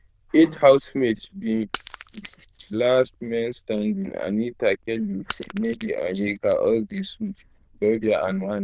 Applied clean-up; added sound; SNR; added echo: neural diffusion model UNIVERSE++.